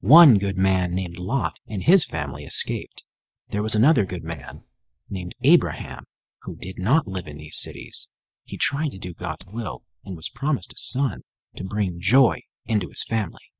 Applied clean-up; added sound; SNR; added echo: neural mask model DeepFilterNet 3.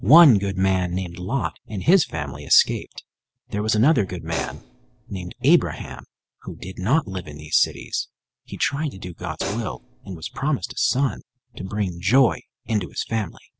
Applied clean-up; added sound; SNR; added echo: none; Hi-hat; 12 dB; none.